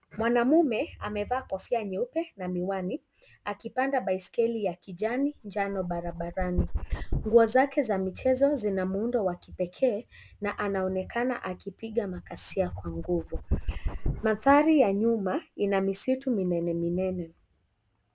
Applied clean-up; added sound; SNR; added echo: none; Dog; 6 dB; none.